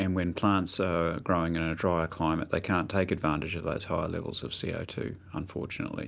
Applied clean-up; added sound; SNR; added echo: none; none; none; none.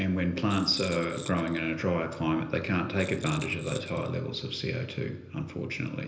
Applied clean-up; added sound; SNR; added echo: none; Rattle; 18 dB; reverberation time 1.4 s.